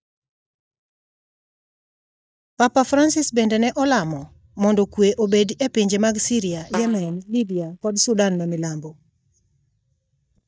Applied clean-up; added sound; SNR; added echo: neural mask model DeepFilterNet 3.